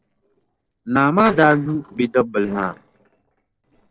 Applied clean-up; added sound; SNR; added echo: neural separator model SepFormer DNS4.